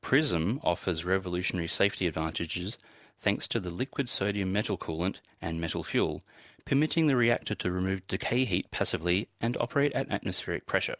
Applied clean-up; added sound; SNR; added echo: none; none; none; none.